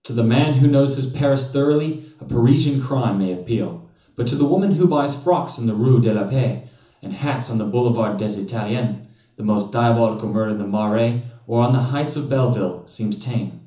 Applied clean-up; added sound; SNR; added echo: none; none; none; reverberation time 0.7 s.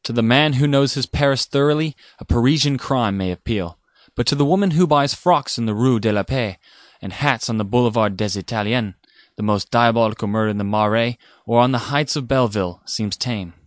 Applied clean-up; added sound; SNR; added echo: none; none; none; none.